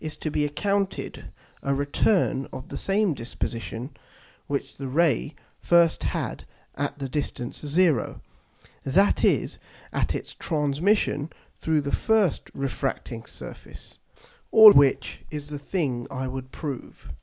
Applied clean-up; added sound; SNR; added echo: none; none; none; none.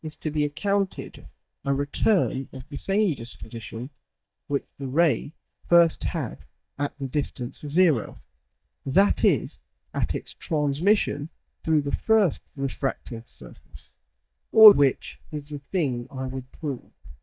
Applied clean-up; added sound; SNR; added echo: neural mask model DeepFilterNet 3.